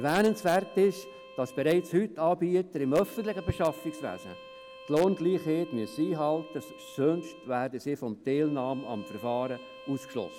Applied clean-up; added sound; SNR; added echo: none; Bowed string instrument; 19 dB; none.